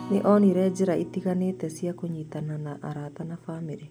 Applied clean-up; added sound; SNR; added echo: none; Acoustic guitar; 17 dB; none.